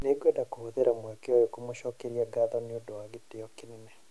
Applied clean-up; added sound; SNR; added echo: none; none; none; none.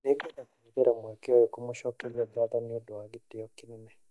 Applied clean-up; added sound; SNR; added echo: neural mask model DeepFilterNet 3.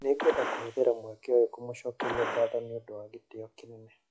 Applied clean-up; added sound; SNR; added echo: classical method log-MMSE.